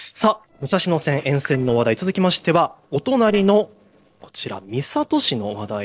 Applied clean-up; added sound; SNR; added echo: neural separator model SepFormer DNS4.